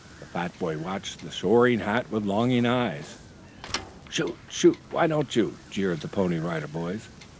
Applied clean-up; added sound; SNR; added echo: none; Thump, thud + Wind / Boat, Water vehicle; 18 dB; none.